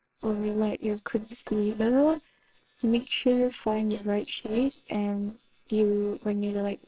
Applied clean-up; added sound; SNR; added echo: neural separator model SepFormer WHAMR!.